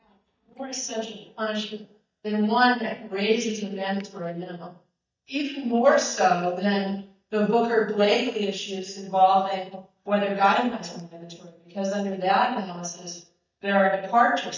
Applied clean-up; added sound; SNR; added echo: neural mask model DeepFilterNet 3.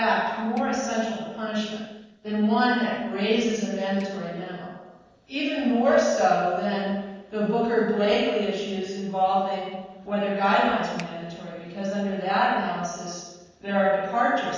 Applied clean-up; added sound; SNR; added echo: neural separator model SepFormer DNS4.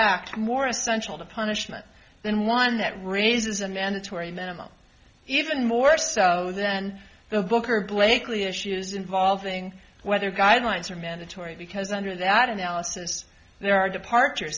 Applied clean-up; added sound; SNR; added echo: none; none; none; none.